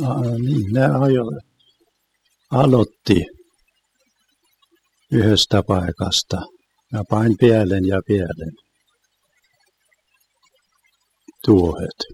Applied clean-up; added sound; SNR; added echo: classical method spectral subtraction.